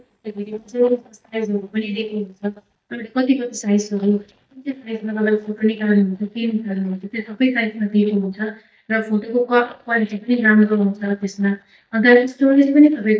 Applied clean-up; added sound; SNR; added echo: neural mask model DeepFilterNet 3.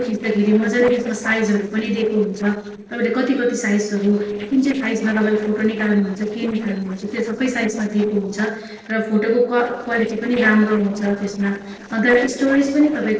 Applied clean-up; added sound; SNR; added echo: neural separator model SepFormer DNS4.